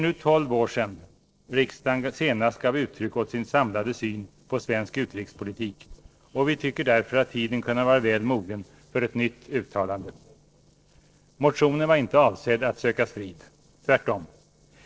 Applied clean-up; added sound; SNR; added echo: neural separator model SepFormer DNS4.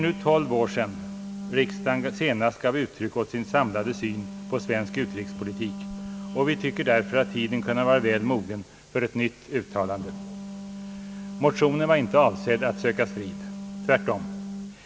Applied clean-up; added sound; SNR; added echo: none; Wind instrument, woodwind instrument; 10 dB; none.